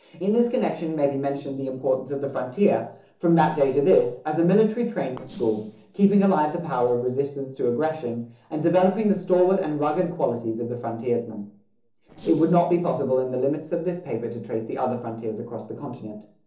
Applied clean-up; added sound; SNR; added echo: neural separator model SepFormer DNS4.